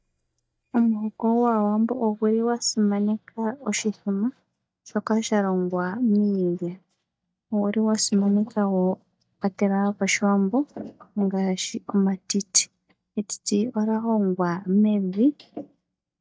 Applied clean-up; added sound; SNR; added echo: neural mask model DeepFilterNet 3.